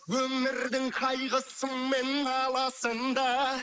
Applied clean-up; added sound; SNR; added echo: neural mask model Resemble Enhance denoiser.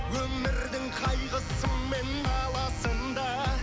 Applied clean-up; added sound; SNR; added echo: none; Domestic sounds, home sounds; 18 dB; none.